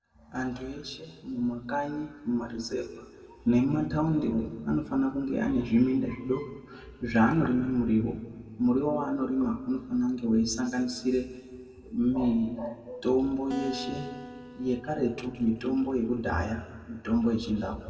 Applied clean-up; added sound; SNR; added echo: none; Acoustic guitar; 15 dB; reverberation time 1.5 s.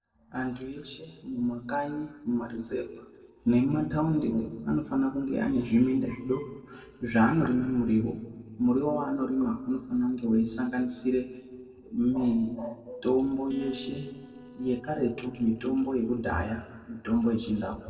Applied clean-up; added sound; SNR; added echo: neural separator model SepFormer DNS4.